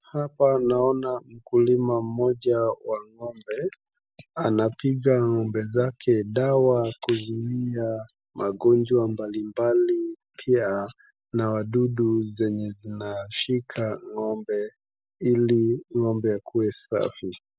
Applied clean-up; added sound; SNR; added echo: none; none; none; none.